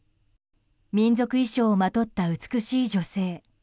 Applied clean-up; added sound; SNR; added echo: none; none; none; none.